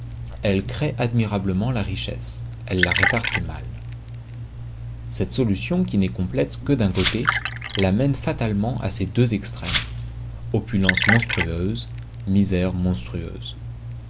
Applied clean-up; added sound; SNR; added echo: none; Liquid + Glass; 3 dB; none.